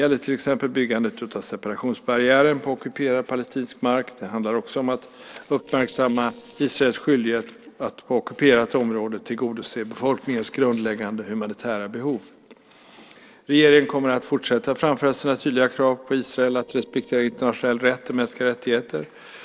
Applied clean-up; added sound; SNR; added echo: neural separator model SepFormer DNS4.